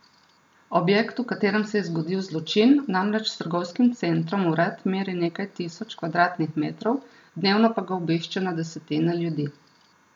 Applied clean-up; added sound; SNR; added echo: none; none; none; none.